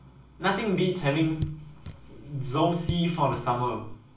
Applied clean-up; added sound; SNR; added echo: none; Raindrop / Drip; 11 dB; reverberation time 0.2 s.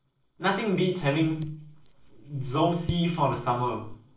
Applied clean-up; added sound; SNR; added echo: neural separator model SepFormer DNS4.